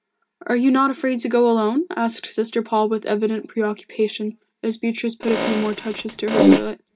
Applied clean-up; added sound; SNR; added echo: none; Fart; -2 dB; reverberation time 0.3 s.